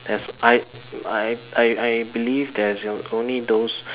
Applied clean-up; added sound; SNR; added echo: none; none; none; none.